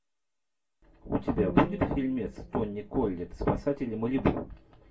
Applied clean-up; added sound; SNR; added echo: none; Bowed string instrument; 12 dB; reverberation time 0.2 s.